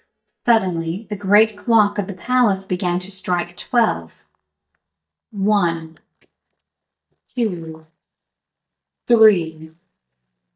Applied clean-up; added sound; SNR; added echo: neural mask model DeepFilterNet 3.